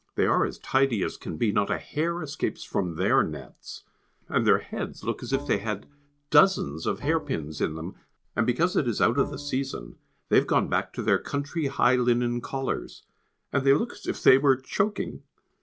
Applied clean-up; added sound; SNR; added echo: none; Bowed string instrument; 17 dB; none.